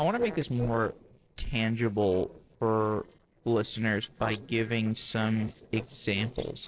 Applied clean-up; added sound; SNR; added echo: neural separator model SepFormer DNS4.